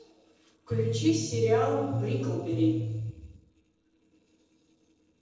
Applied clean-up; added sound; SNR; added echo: neural separator model SepFormer DNS4.